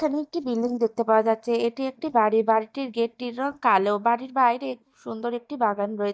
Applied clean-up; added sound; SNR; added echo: neural mask model DeepFilterNet 3.